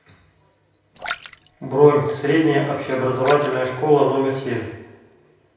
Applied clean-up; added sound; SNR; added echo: none; Splash, splatter; 17 dB; reverberation time 0.9 s.